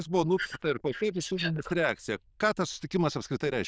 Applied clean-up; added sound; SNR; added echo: neural diffusion model UNIVERSE++.